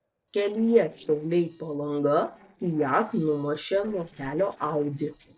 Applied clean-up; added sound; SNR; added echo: neural separator model SepFormer DNS4.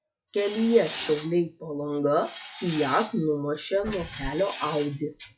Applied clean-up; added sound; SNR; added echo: classical method log-MMSE.